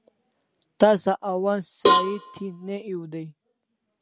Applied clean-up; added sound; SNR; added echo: none; Cowbell; -2 dB; none.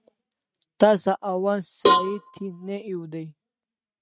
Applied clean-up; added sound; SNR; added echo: neural mask model RNNoise.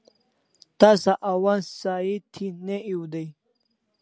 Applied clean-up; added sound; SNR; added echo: none; none; none; none.